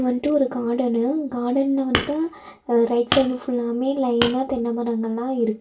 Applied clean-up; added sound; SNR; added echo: none; Hammer; 8 dB; reverberation time 0.2 s.